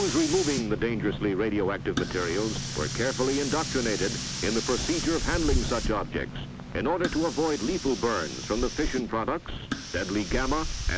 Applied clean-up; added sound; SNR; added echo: none; Hiss; 6 dB; none.